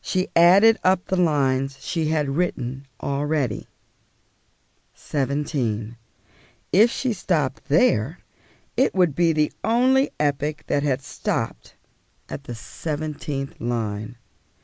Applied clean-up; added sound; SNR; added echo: none; none; none; none.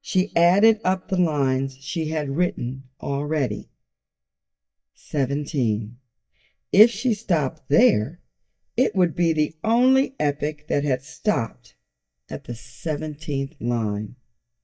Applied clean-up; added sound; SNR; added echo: neural mask model DeepFilterNet 3.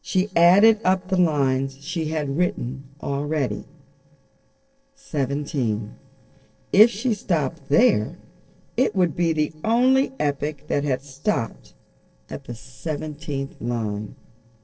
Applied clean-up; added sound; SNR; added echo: neural separator model SepFormer DNS4.